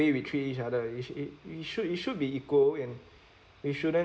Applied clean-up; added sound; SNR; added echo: none; none; none; none.